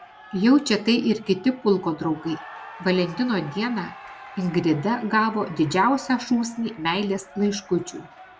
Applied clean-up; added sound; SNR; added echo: none; Cheering; 19 dB; none.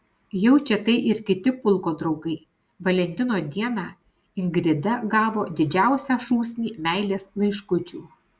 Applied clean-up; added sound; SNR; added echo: none; none; none; none.